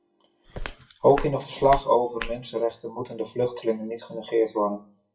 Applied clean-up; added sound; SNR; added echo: classical method WPE with log-MMSE.